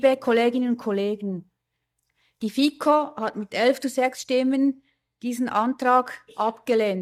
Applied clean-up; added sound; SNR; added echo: neural mask model DeepFilterNet 3.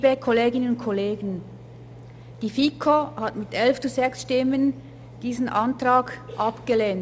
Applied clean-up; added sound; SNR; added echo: none; Engine; 19 dB; none.